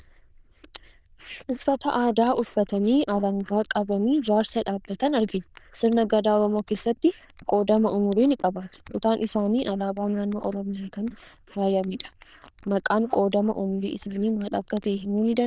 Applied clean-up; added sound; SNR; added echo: neural diffusion model UNIVERSE++.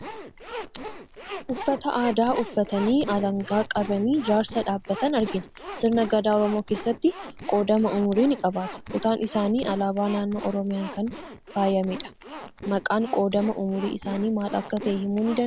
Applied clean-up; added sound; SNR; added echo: none; Zipper (clothing); 13 dB; none.